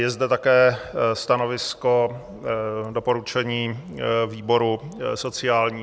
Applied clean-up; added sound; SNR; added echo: none; none; none; none.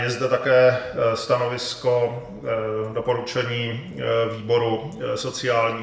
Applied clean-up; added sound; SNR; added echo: none; none; none; reverberation time 0.7 s.